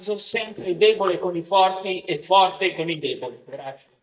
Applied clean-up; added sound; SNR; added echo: neural mask model DeepFilterNet 3.